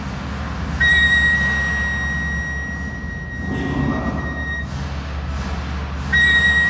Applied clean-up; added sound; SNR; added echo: none; Wind instrument, woodwind instrument; -3 dB; reverberation time 2.1 s.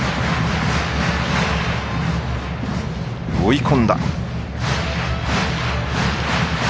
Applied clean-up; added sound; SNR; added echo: none; none; none; none.